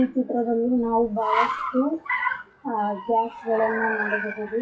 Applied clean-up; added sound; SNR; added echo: classical method WPE with log-MMSE.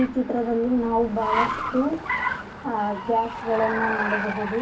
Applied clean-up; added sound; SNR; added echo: none; Car; 4 dB; reverberation time 0.3 s.